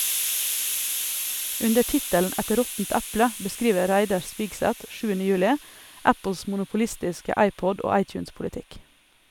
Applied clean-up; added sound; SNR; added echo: none; Hiss; 8 dB; none.